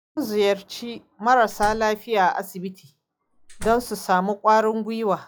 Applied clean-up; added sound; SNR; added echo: classical method log-MMSE.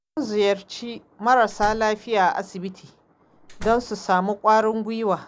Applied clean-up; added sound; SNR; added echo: none; Slam; 15 dB; none.